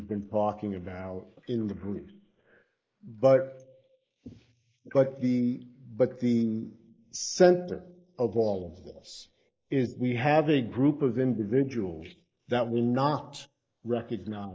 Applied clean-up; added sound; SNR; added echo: neural mask model Resemble Enhance denoiser.